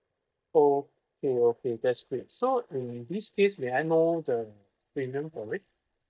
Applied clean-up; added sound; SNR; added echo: neural mask model DeepFilterNet 3.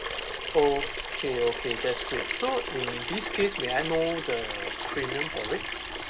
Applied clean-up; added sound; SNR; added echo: none; Sink (filling or washing) / Water tap, faucet; 3 dB; none.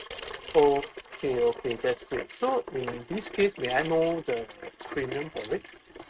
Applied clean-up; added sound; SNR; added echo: neural mask model RNNoise.